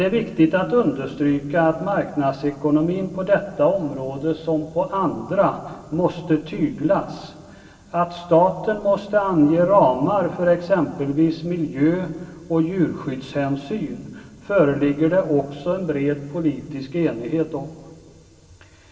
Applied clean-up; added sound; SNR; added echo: none; none; none; reverberation time 2.7 s.